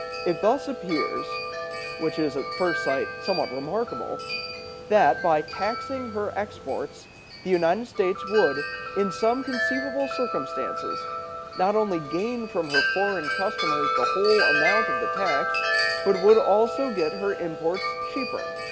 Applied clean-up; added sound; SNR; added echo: none; Wind chime; 3 dB; none.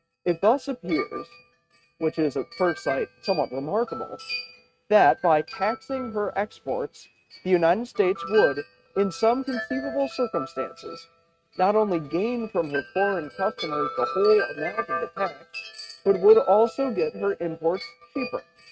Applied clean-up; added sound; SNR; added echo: neural mask model RNNoise.